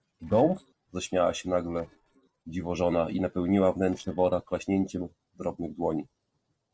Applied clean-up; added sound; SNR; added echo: neural separator model SepFormer DNS4.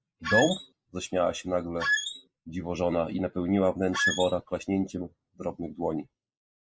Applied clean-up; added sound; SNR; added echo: neural mask model Resemble Enhance denoiser.